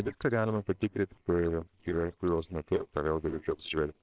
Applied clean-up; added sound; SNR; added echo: neural separator model SepFormer WHAMR!.